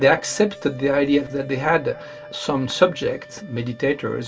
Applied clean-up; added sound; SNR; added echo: none; Wind instrument, woodwind instrument; 19 dB; reverberation time 0.1 s.